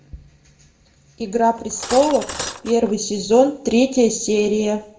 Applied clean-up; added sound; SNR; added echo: none; Cutlery, silverware; 11 dB; reverberation time 0.5 s.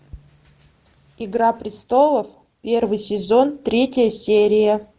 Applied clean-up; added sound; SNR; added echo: none; none; none; none.